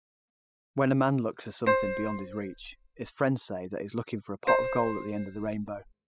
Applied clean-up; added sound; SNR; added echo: classical method spectral subtraction.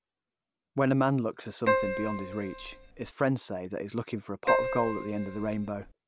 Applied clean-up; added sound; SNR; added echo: none; Keyboard (musical); 0 dB; none.